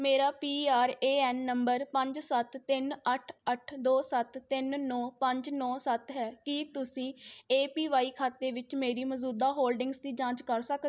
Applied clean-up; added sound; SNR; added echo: none; none; none; none.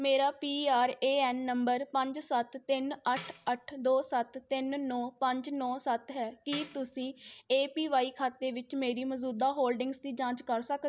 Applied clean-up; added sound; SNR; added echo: none; Tambourine; 1 dB; none.